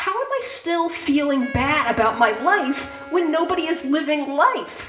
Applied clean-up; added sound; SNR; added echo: none; Wind instrument, woodwind instrument; 16 dB; reverberation time 0.8 s.